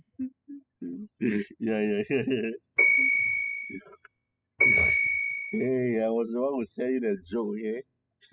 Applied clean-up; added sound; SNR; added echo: classical method spectral subtraction.